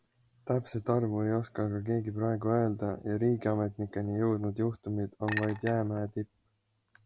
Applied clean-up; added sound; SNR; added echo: none; Chink, clink; 10 dB; none.